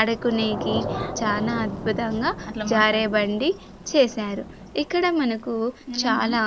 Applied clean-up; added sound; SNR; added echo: none; Thunder / Rain; 10 dB; none.